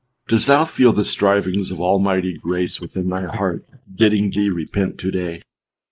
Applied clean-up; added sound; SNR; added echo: neural mask model Resemble Enhance denoiser.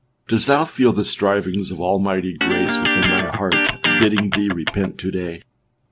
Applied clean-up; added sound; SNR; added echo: none; Electric guitar; 0 dB; none.